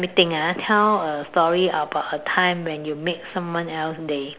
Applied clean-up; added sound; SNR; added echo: none; none; none; none.